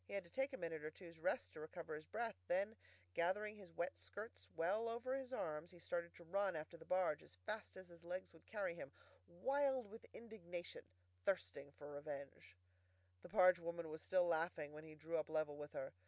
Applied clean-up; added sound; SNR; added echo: none; none; none; none.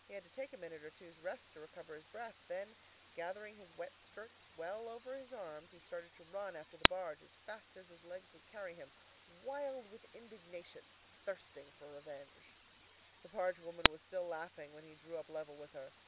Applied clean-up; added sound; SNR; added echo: none; Camera; -2 dB; none.